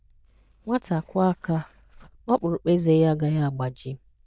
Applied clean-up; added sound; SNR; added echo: neural diffusion model UNIVERSE++.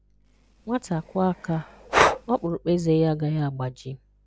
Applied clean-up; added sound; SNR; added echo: none; Breathing; 1 dB; none.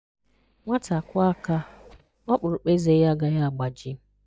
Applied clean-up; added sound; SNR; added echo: neural mask model DeepFilterNet 3.